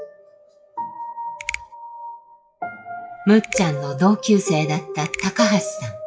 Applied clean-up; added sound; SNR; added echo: classical method WPE with log-MMSE.